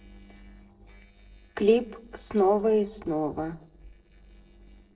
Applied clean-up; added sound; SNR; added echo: neural separator model SepFormer DNS4.